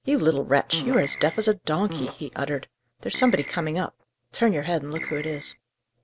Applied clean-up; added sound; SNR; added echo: none; Keyboard (musical) + Fart; 10 dB; none.